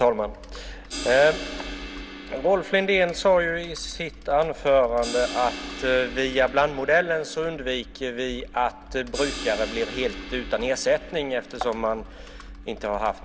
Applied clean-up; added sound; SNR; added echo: none; Computer keyboard + Crash cymbal; 12 dB; none.